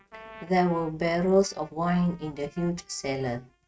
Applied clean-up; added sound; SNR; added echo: neural mask model RNNoise.